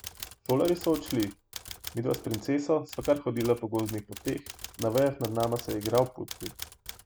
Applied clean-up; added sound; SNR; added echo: none; Typewriter; 14 dB; none.